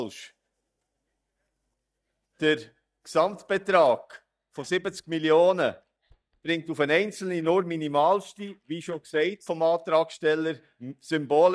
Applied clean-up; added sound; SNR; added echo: neural mask model DeepFilterNet 3.